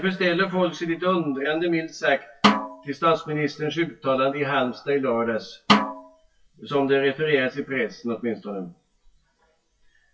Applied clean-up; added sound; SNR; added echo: classical method WPE with log-MMSE.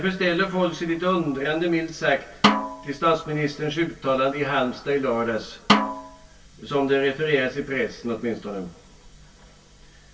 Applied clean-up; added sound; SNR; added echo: none; Snare drum; 0 dB; reverberation time 0.1 s.